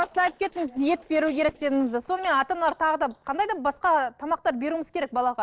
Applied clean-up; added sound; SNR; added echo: neural separator model SepFormer DNS4.